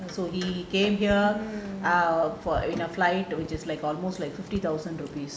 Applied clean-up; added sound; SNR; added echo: none; none; none; none.